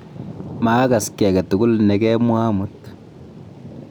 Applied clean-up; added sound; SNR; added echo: none; Thunder / Rain; 17 dB; none.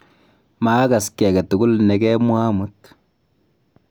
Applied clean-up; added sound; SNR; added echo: none; none; none; none.